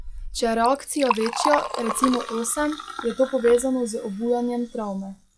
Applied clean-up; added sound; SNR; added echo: classical method log-MMSE.